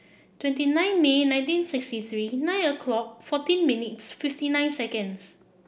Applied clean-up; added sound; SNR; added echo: none; none; none; none.